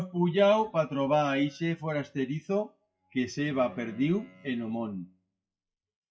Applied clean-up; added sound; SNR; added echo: classical method WPE with log-MMSE.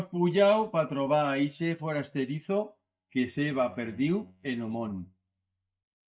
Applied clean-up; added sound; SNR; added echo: neural mask model DeepFilterNet 3.